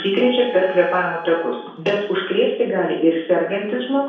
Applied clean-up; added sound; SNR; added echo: none; Wind instrument, woodwind instrument; 19 dB; reverberation time 0.6 s.